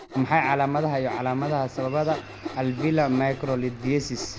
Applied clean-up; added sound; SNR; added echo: none; Sawing; 13 dB; none.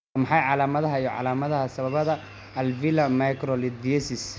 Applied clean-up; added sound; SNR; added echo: none; none; none; none.